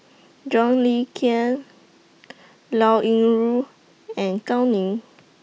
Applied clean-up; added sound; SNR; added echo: none; none; none; none.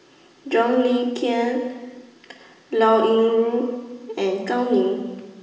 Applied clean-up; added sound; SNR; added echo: none; none; none; reverberation time 1.3 s.